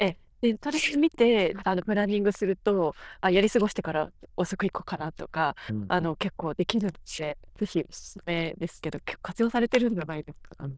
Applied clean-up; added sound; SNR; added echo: neural diffusion model UNIVERSE++.